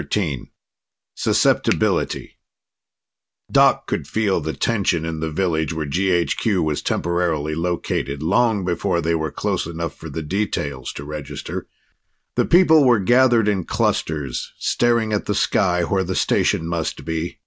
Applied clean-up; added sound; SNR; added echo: none; Finger snapping; 10 dB; none.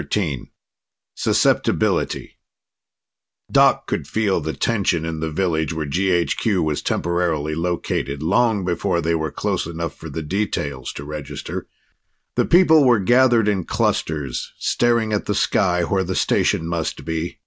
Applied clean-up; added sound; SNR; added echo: none; none; none; none.